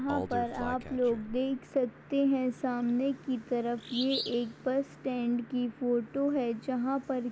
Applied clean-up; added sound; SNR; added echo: none; Bird vocalization, bird call, bird song; 14 dB; none.